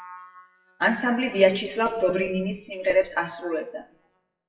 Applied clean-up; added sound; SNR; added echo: classical method WPE with log-MMSE.